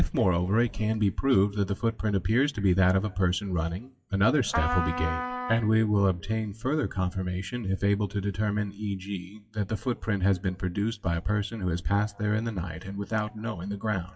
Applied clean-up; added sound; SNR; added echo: classical method WPE with log-MMSE.